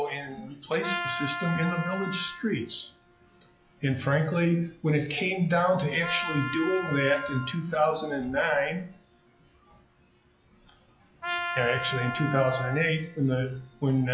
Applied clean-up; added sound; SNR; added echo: classical method log-MMSE.